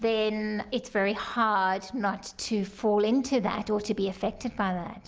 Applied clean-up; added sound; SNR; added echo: none; none; none; none.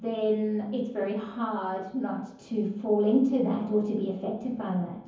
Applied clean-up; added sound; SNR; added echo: none; none; none; reverberation time 0.7 s.